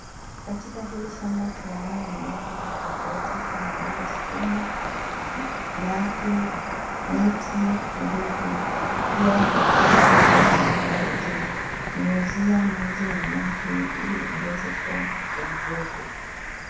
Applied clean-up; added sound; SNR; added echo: none; Cricket; -4 dB; reverberation time 0.7 s.